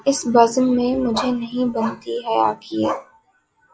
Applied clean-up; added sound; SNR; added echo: classical method log-MMSE.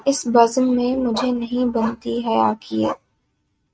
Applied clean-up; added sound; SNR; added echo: neural mask model RNNoise.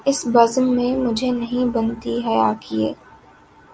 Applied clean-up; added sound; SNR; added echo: none; none; none; none.